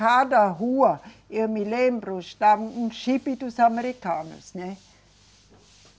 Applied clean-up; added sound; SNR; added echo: none; none; none; none.